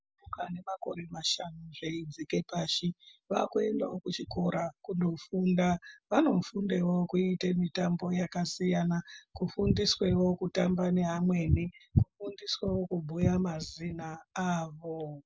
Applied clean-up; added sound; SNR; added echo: none; none; none; none.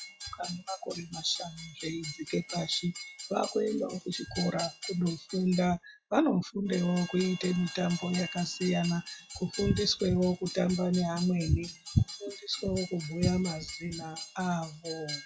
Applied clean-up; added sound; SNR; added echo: classical method log-MMSE.